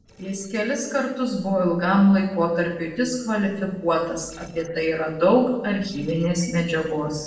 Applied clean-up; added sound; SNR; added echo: neural separator model SepFormer DNS4.